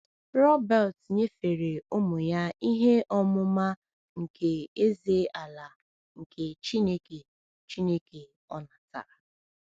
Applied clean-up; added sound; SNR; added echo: none; none; none; none.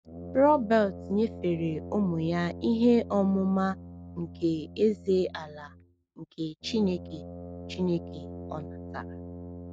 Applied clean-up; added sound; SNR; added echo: neural mask model RNNoise.